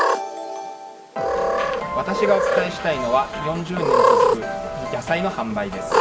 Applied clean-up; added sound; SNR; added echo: none; Cat; -2 dB; reverberation time 2.0 s.